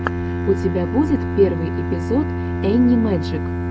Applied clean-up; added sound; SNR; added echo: none; Bowed string instrument; 3 dB; none.